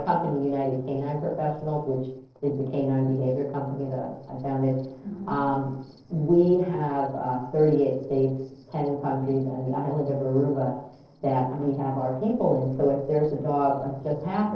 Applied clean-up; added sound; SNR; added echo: neural separator model SepFormer DNS4.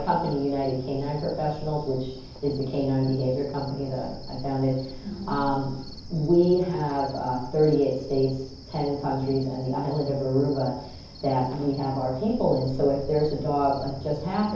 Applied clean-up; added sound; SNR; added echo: none; Cricket; 15 dB; reverberation time 0.9 s.